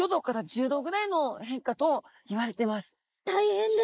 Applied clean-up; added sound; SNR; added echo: neural mask model Resemble Enhance denoiser.